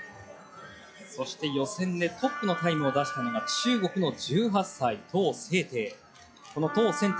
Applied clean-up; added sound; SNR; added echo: classical method log-MMSE.